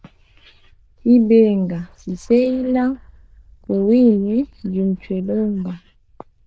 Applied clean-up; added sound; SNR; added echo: neural diffusion model UNIVERSE++.